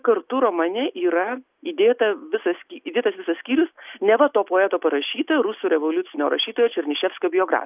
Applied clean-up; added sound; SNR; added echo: none; none; none; none.